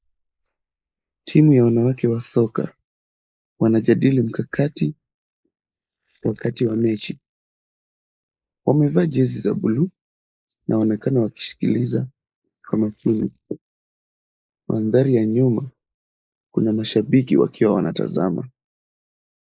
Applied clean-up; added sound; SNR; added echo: neural mask model Resemble Enhance denoiser.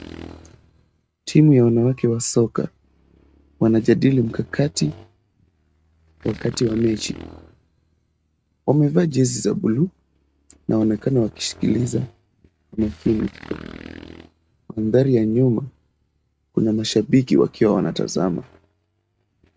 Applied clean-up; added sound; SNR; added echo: neural mask model RNNoise.